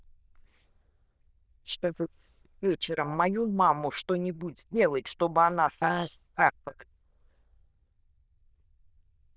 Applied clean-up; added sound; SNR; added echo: neural diffusion model UNIVERSE++.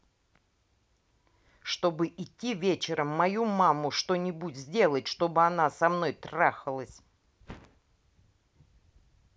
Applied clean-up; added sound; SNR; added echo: none; none; none; none.